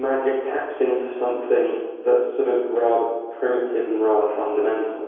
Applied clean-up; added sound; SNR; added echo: none; none; none; reverberation time 1.2 s.